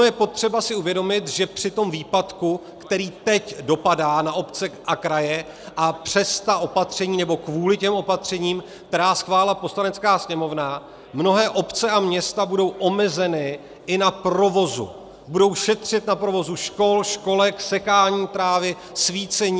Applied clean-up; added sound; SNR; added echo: none; none; none; none.